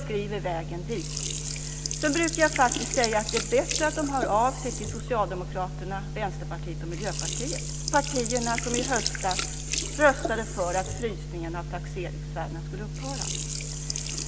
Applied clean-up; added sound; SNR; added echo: none; Sink (filling or washing); 7 dB; none.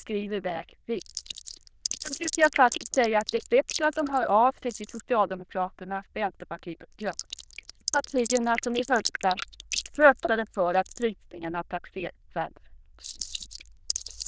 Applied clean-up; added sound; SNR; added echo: neural diffusion model UNIVERSE++.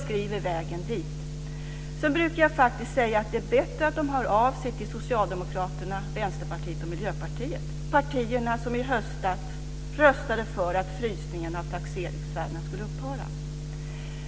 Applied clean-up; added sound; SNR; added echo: none; none; none; none.